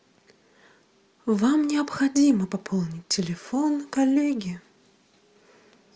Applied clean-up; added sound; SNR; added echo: none; none; none; none.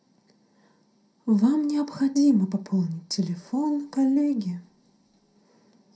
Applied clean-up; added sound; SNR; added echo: none; none; none; reverberation time 0.2 s.